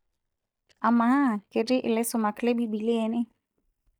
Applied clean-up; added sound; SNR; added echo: neural mask model DeepFilterNet 3.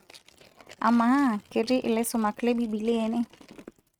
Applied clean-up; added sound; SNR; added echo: neural mask model RNNoise.